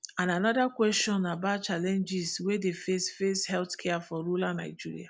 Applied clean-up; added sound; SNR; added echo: none; none; none; none.